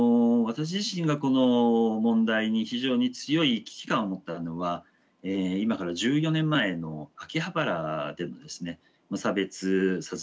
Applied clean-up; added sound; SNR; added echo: none; none; none; none.